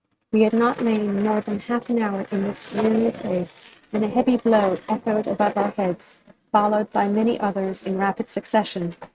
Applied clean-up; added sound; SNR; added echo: neural mask model RNNoise.